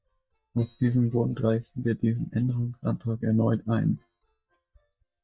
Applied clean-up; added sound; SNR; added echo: neural mask model DeepFilterNet 3.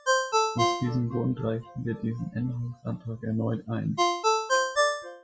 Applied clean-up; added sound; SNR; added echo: classical method log-MMSE.